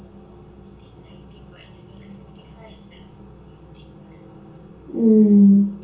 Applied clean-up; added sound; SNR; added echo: none; none; none; reverberation time 0.6 s.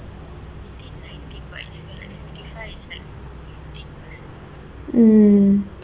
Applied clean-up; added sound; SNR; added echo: none; none; none; none.